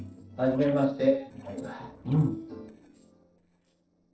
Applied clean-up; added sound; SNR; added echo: neural separator model SepFormer DNS4.